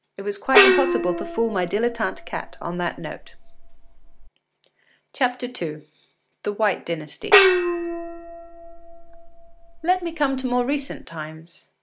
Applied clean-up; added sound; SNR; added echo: none; Gong; -3 dB; none.